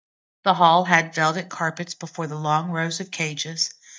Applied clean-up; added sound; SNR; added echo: neural mask model DeepFilterNet 3.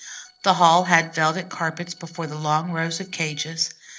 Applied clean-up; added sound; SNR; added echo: neural separator model SepFormer DNS4.